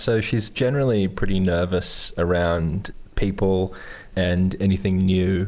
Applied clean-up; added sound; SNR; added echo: none; none; none; none.